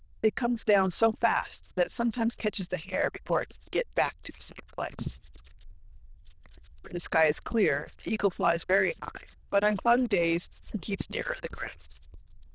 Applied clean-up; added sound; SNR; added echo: neural diffusion model UNIVERSE++.